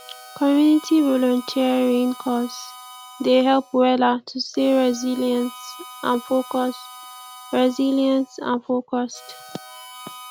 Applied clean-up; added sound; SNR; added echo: none; Harmonica; 19 dB; none.